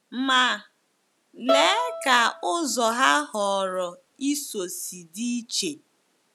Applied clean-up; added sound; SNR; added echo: none; Bowed string instrument; 6 dB; none.